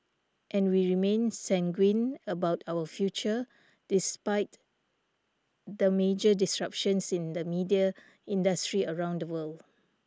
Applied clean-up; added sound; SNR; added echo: none; none; none; none.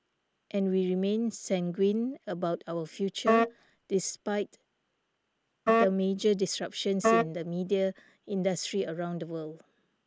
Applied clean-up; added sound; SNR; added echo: none; Wind instrument, woodwind instrument; -2 dB; none.